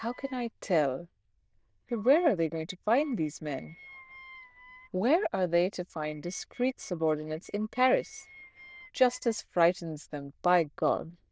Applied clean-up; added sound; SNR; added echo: neural diffusion model UNIVERSE++.